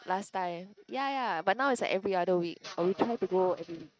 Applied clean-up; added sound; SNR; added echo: neural mask model RNNoise.